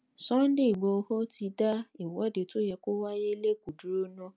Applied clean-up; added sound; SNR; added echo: none; none; none; none.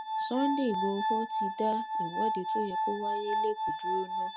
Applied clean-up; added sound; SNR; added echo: none; Glass; -2 dB; none.